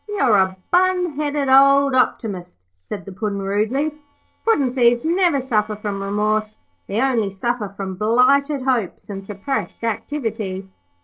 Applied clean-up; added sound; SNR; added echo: neural separator model SepFormer DNS4.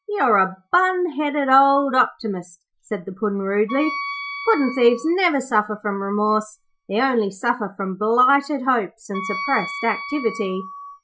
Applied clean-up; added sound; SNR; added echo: classical method Wiener filter.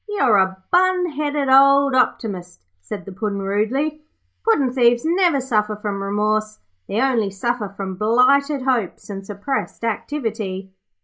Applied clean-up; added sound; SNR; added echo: neural mask model Resemble Enhance denoiser.